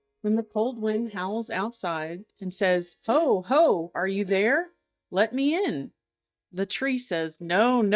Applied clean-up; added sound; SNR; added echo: neural mask model DeepFilterNet 3.